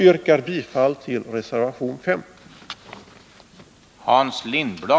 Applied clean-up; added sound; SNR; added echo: none; none; none; none.